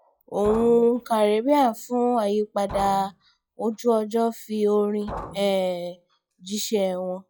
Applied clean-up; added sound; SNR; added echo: classical method log-MMSE.